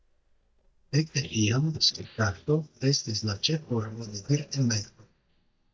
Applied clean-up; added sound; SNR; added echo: neural mask model DeepFilterNet 3.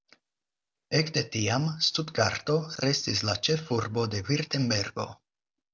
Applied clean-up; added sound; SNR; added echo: none; none; none; none.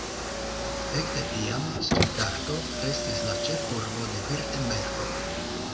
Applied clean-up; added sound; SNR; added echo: none; Car; -3 dB; reverberation time 1.1 s.